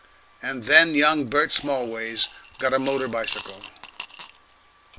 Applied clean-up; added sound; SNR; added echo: none; Coin (dropping) / Glass; 13 dB; none.